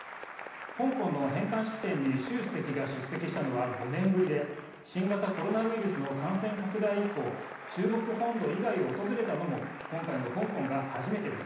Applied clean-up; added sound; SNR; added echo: none; Applause / Cheering; 12 dB; reverberation time 0.9 s.